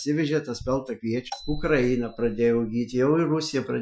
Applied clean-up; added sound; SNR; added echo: classical method Wiener filter.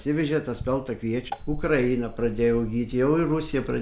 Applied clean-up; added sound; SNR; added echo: none; Marimba, xylophone; 19 dB; none.